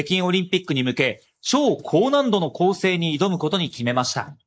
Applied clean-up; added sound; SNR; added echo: neural mask model Resemble Enhance denoiser.